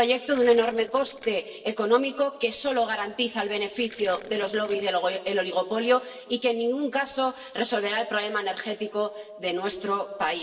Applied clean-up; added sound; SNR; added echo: neural separator model SepFormer DNS4.